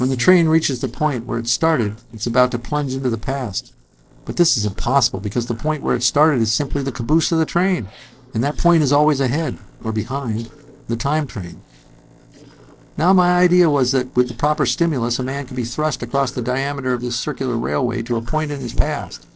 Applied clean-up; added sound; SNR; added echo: neural separator model SepFormer DNS4.